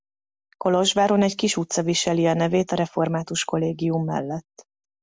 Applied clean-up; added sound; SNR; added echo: none; none; none; none.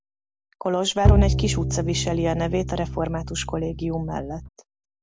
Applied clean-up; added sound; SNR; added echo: none; Bowed string instrument; -2 dB; none.